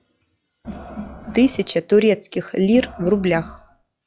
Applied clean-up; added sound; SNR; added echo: classical method log-MMSE.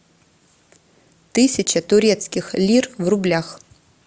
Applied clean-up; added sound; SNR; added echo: none; none; none; none.